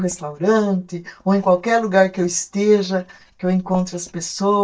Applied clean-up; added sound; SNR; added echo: neural mask model DeepFilterNet 3.